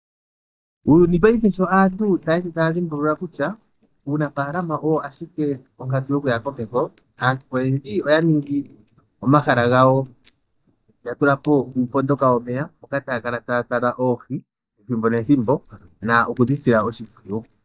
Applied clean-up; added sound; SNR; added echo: neural mask model DeepFilterNet 3.